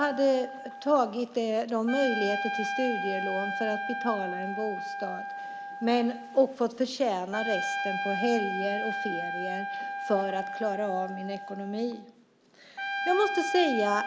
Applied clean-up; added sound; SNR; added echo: none; Trumpet; 5 dB; none.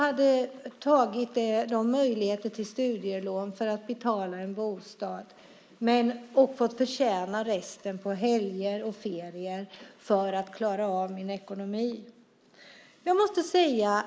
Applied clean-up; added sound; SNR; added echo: neural mask model Resemble Enhance denoiser.